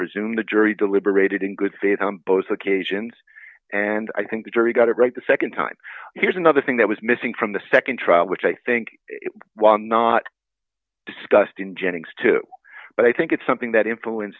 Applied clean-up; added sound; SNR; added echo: none; none; none; none.